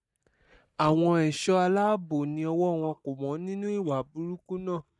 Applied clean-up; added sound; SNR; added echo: neural mask model DeepFilterNet 3.